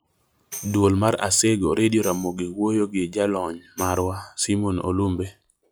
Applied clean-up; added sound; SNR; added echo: classical method log-MMSE.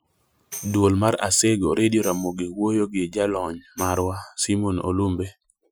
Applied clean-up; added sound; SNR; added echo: classical method Wiener filter.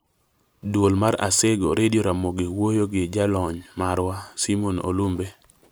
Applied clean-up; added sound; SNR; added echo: none; none; none; none.